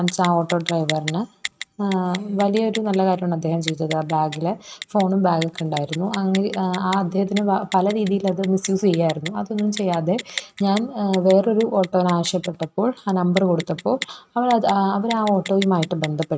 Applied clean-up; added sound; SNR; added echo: neural mask model RNNoise.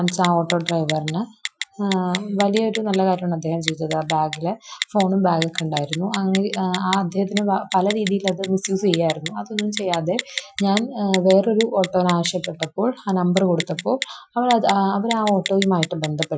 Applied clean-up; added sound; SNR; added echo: classical method Wiener filter.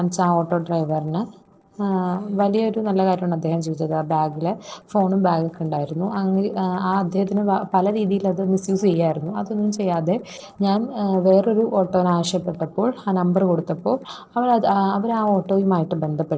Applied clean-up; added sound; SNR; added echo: neural separator model SepFormer DNS4.